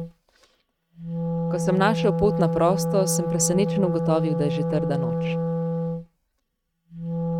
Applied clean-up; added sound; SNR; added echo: neural mask model RNNoise.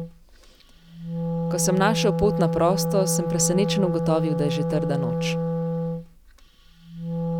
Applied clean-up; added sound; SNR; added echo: none; Wind instrument, woodwind instrument; 0 dB; none.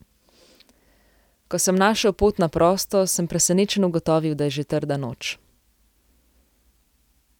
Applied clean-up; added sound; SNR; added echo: none; none; none; none.